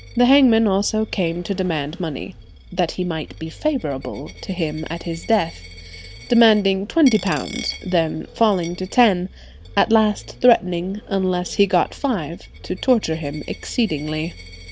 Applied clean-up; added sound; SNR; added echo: none; Vehicle + Coin (dropping); 18 dB; none.